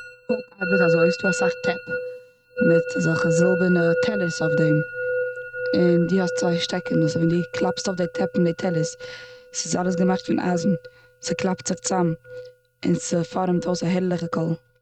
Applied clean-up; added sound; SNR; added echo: neural mask model RNNoise.